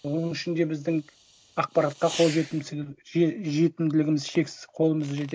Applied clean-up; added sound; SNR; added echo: none; Fireworks; 18 dB; none.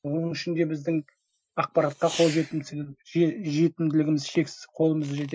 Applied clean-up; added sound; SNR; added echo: classical method Wiener filter.